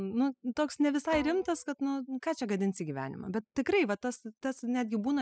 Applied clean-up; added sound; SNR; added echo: classical method spectral subtraction.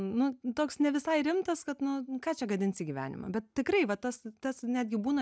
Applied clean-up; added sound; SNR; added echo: none; none; none; none.